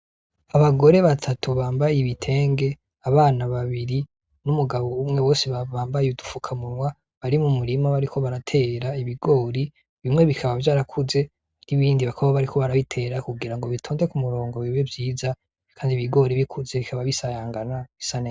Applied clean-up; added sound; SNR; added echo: none; none; none; none.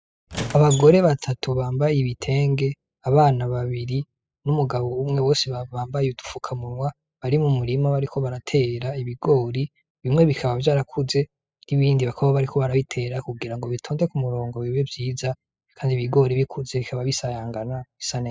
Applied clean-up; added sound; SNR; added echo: classical method spectral subtraction.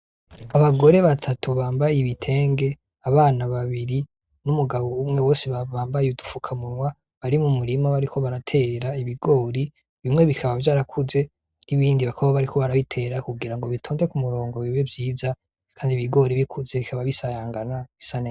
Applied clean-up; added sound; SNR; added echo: neural separator model SepFormer DNS4.